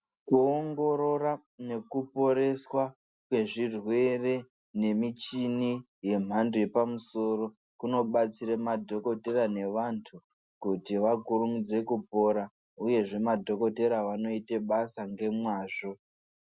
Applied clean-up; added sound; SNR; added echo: none; none; none; none.